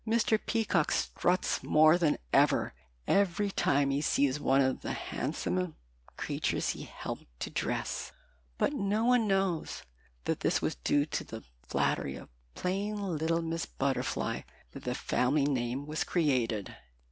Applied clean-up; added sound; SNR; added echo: none; none; none; none.